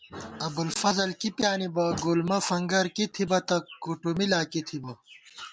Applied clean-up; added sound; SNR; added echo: none; none; none; none.